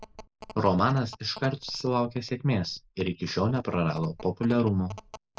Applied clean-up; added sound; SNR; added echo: neural mask model Resemble Enhance denoiser.